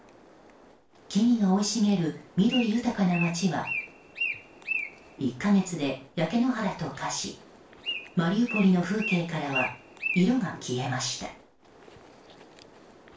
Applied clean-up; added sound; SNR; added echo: none; Bird; 11 dB; reverberation time 0.3 s.